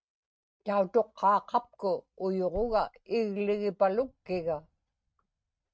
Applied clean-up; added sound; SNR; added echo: neural mask model RNNoise.